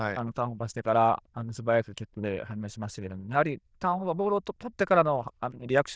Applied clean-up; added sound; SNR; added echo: neural diffusion model UNIVERSE++.